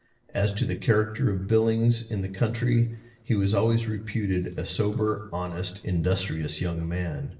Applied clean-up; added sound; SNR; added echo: neural separator model SepFormer DNS4.